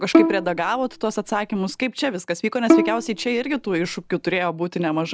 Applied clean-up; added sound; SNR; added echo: none; Bowed string instrument; -1 dB; none.